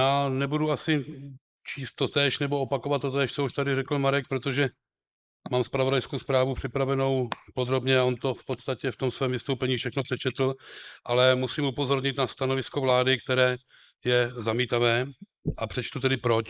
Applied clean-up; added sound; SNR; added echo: neural mask model Resemble Enhance denoiser.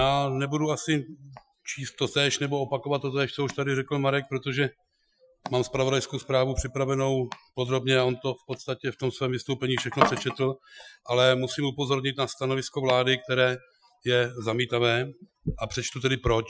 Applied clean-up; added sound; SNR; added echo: classical method Wiener filter.